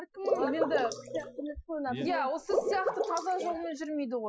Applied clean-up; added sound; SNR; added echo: classical method Wiener filter.